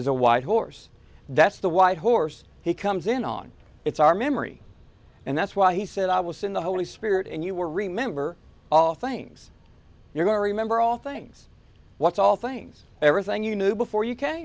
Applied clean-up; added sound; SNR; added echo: none; none; none; none.